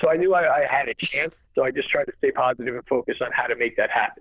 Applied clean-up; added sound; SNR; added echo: neural diffusion model UNIVERSE++.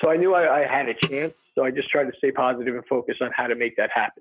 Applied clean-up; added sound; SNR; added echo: neural mask model RNNoise.